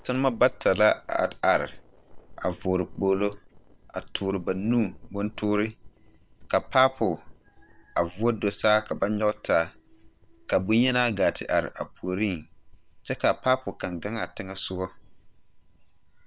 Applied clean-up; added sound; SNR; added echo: neural separator model SepFormer WHAM!.